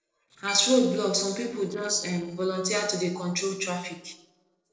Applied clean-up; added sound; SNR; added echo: neural separator model SepFormer DNS4.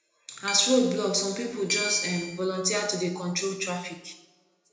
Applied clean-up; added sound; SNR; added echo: none; Keyboard (musical); 7 dB; reverberation time 0.8 s.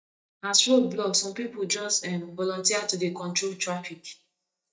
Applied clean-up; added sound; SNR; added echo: neural mask model DeepFilterNet 3.